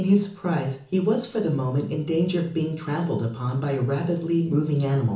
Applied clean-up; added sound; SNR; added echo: none; none; none; reverberation time 0.8 s.